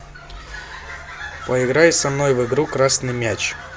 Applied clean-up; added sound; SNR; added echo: none; none; none; none.